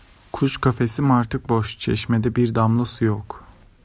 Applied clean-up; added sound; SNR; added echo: none; none; none; none.